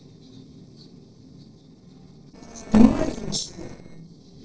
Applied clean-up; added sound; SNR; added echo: neural separator model SepFormer DNS4.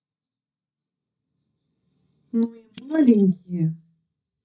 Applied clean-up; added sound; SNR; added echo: neural mask model DeepFilterNet 3.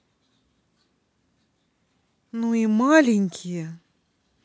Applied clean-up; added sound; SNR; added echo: none; none; none; none.